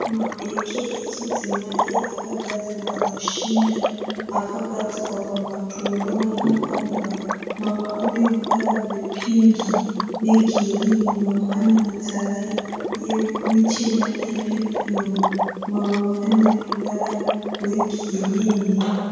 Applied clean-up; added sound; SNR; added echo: none; Water / Liquid; 6 dB; reverberation time 2.1 s.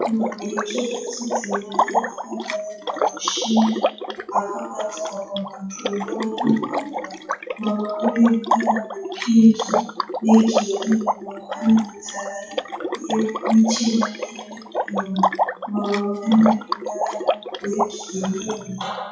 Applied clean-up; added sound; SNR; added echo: classical method WPE with log-MMSE.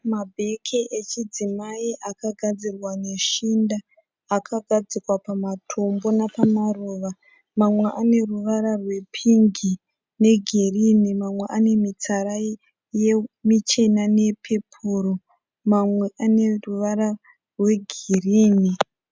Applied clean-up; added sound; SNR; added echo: none; none; none; none.